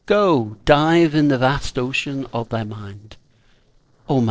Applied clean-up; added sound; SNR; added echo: neural separator model SepFormer DNS4.